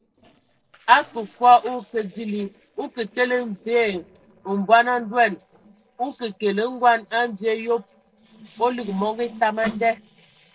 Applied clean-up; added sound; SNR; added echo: neural separator model SepFormer DNS4.